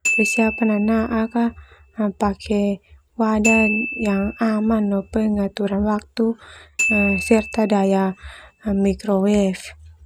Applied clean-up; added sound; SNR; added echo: none; Glockenspiel; 9 dB; none.